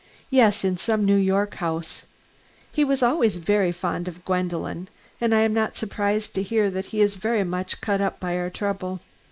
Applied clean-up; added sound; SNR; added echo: neural mask model Resemble Enhance denoiser.